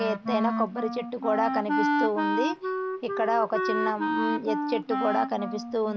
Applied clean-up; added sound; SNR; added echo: none; Wind instrument, woodwind instrument; 0 dB; none.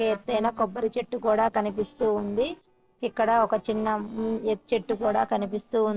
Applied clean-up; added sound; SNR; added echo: neural separator model SepFormer DNS4.